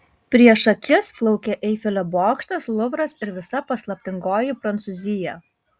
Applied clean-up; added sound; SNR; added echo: none; none; none; none.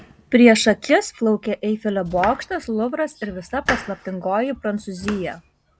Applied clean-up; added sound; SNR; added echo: none; Domestic sounds, home sounds; 15 dB; none.